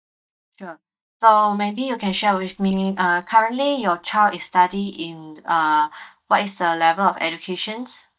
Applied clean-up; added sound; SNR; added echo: neural mask model DeepFilterNet 3.